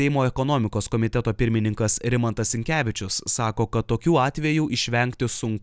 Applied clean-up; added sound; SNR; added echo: none; none; none; none.